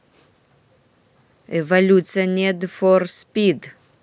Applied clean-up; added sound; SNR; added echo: none; none; none; none.